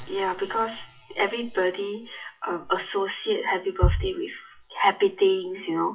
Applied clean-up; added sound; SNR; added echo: classical method WPE with log-MMSE.